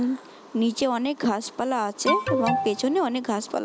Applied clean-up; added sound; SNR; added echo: none; Alarm; 3 dB; none.